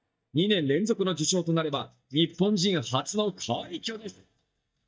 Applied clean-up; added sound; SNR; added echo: neural mask model DeepFilterNet 3.